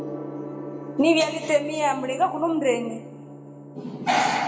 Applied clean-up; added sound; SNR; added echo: none; Gong; 12 dB; reverberation time 1.5 s.